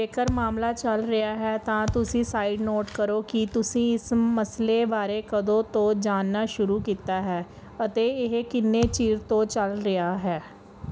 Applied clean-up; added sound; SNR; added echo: none; Thump, thud; 11 dB; none.